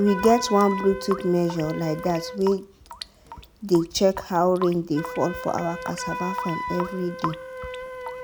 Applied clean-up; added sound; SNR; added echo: none; Wind instrument, woodwind instrument + Drip / Sink (filling or washing) / Water tap, faucet; 9 dB; none.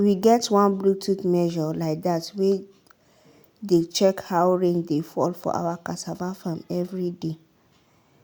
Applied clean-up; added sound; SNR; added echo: none; none; none; none.